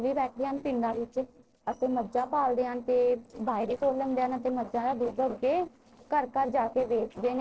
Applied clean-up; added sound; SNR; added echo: neural separator model SepFormer DNS4.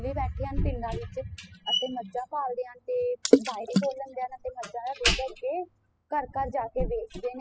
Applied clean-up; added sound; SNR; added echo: classical method spectral subtraction.